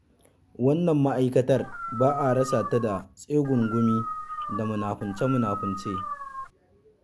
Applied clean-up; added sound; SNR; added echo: none; Dog; 8 dB; none.